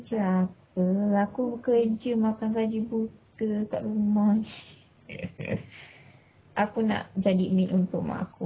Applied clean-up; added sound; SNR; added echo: none; none; none; none.